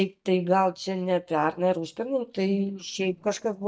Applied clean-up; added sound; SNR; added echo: neural mask model DeepFilterNet 3.